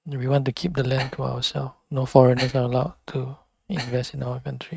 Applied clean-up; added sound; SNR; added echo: neural mask model RNNoise.